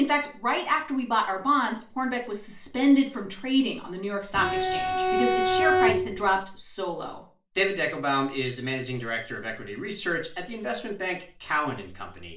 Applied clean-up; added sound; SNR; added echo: none; Bowed string instrument; -3 dB; reverberation time 0.4 s.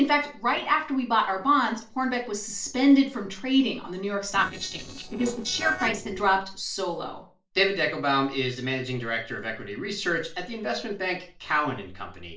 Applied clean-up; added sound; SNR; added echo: neural separator model SepFormer DNS4.